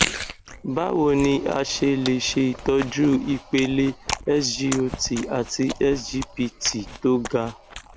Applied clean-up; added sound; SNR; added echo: none; Chewing, mastication; 10 dB; none.